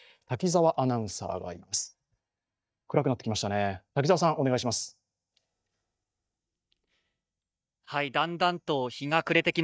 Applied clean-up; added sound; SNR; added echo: neural mask model DeepFilterNet 3.